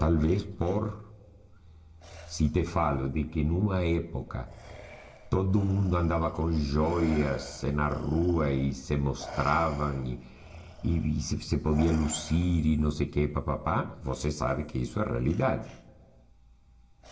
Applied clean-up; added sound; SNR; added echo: none; Respiratory sounds; 20 dB; reverberation time 1.4 s.